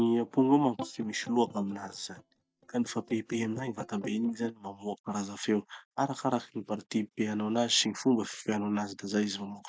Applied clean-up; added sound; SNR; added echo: neural mask model DeepFilterNet 3.